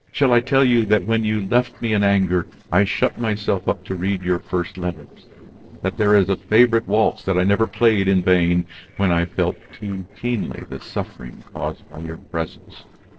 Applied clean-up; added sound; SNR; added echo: neural separator model SepFormer DNS4.